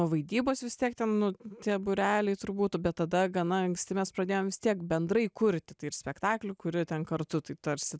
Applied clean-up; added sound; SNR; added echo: none; none; none; none.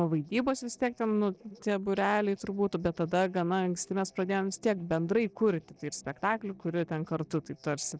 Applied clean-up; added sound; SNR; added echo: neural separator model SepFormer DNS4.